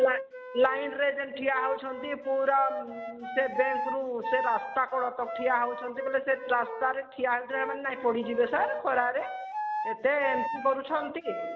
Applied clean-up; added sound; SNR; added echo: none; Wind instrument, woodwind instrument; 7 dB; none.